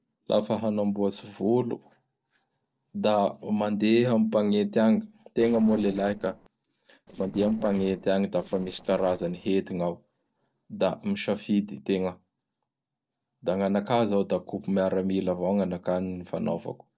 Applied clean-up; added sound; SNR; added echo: neural separator model SepFormer DNS4.